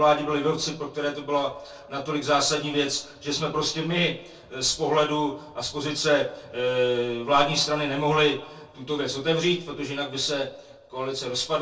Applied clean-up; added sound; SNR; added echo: none; none; none; reverberation time 0.2 s.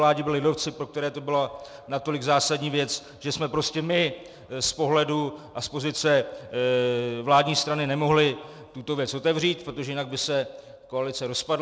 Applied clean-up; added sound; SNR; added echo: none; none; none; none.